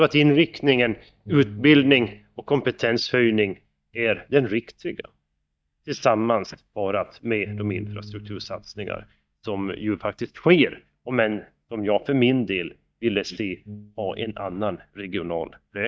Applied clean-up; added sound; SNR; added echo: neural mask model DeepFilterNet 3.